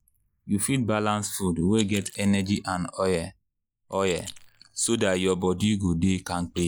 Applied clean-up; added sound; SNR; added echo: neural mask model Resemble Enhance denoiser.